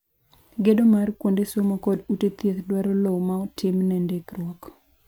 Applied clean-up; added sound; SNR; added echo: none; none; none; none.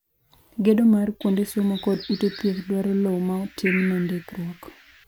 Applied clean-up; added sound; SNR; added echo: none; Bird; 14 dB; none.